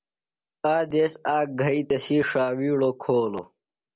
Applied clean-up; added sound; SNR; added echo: none; none; none; none.